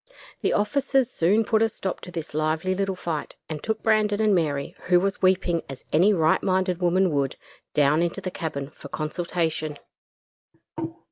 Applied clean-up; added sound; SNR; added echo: none; none; none; none.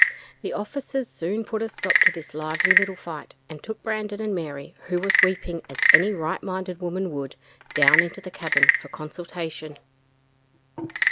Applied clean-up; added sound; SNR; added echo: none; Wood / Percussion / Frog; -3 dB; none.